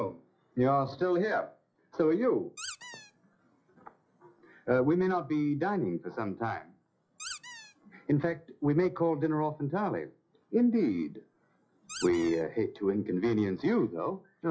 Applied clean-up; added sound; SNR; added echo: classical method log-MMSE.